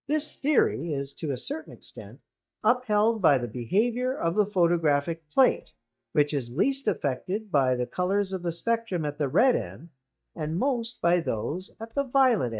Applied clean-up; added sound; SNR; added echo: neural mask model DeepFilterNet 3.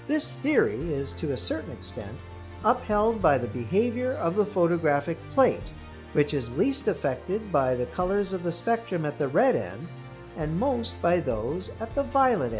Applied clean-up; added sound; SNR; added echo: none; Musical instrument; 14 dB; none.